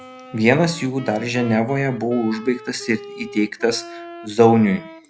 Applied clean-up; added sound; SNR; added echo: none; Wind instrument, woodwind instrument; 17 dB; none.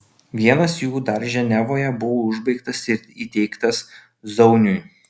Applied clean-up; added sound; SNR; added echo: none; none; none; none.